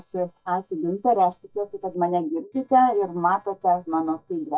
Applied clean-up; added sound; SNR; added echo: neural mask model DeepFilterNet 3.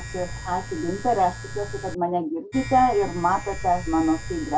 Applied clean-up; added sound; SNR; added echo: none; Domestic sounds, home sounds; 10 dB; none.